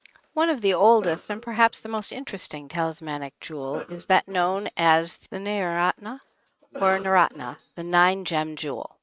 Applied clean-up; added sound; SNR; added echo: neural mask model RNNoise.